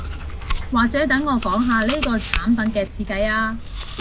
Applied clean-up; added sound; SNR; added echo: none; Chewing, mastication; 6 dB; none.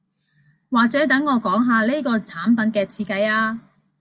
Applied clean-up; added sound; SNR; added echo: none; none; none; none.